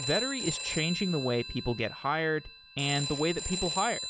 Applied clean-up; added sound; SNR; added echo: none; Telephone; 6 dB; none.